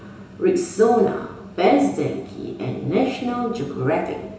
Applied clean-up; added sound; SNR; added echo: none; none; none; reverberation time 0.7 s.